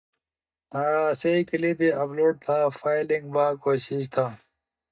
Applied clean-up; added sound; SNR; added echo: neural mask model DeepFilterNet 3.